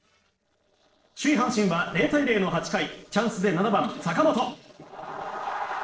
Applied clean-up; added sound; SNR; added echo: neural separator model SepFormer DNS4.